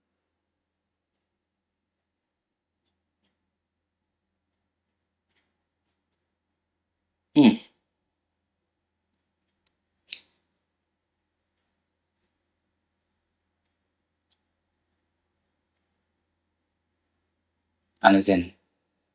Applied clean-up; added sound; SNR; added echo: neural mask model DeepFilterNet 3.